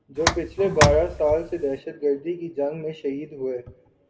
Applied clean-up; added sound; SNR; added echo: none; Tick; 0 dB; reverberation time 1.4 s.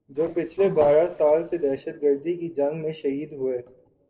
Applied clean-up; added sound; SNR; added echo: neural separator model SepFormer DNS4.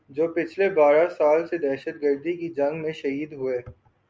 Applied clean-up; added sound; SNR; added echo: none; none; none; none.